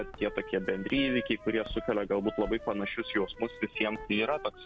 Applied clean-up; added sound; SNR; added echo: none; Walk, footsteps + Wind instrument, woodwind instrument; 12 dB; none.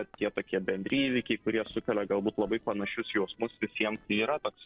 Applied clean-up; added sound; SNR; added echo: neural separator model SepFormer DNS4.